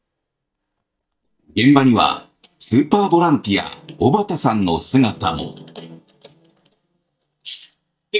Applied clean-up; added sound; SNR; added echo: neural mask model DeepFilterNet 3.